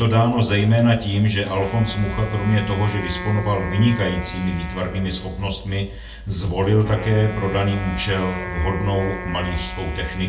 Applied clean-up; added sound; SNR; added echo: none; Wind instrument, woodwind instrument; 13 dB; reverberation time 0.3 s.